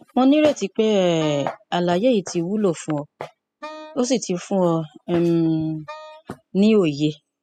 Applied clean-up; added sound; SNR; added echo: classical method spectral subtraction.